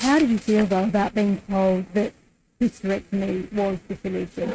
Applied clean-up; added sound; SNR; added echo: neural mask model RNNoise.